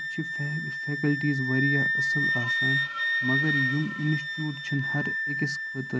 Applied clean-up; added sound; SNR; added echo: none; Wind instrument, woodwind instrument; -1 dB; none.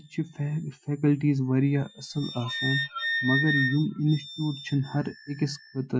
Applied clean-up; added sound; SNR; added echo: classical method Wiener filter.